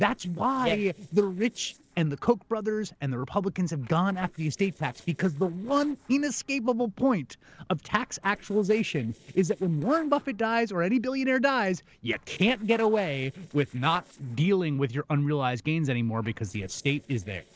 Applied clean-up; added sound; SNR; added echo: neural separator model SepFormer DNS4.